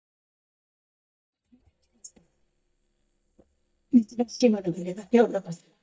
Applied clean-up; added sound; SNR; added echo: neural mask model DeepFilterNet 3.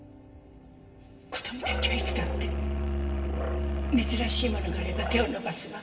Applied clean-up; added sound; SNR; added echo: none; Musical instrument; -2 dB; reverberation time 2.3 s.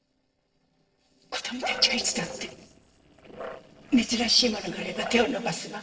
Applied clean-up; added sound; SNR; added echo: neural separator model SepFormer DNS4.